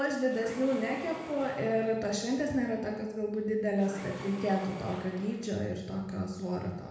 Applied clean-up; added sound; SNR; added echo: none; Mechanisms; 16 dB; reverberation time 1.0 s.